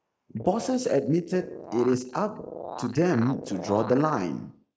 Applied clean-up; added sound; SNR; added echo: neural mask model Resemble Enhance denoiser.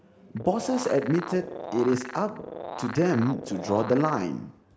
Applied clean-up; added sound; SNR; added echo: none; Animal; 11 dB; none.